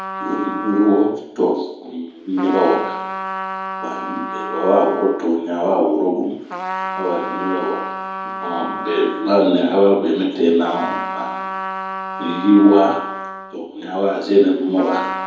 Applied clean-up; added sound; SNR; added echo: none; Trumpet; 9 dB; reverberation time 2.0 s.